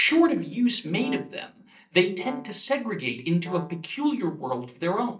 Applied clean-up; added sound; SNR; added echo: neural mask model DeepFilterNet 3.